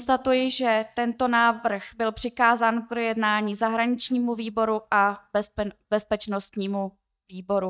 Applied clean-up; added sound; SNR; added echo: neural mask model DeepFilterNet 3.